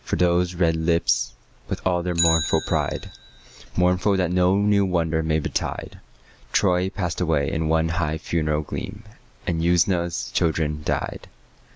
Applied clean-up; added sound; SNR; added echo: none; Bicycle; 16 dB; none.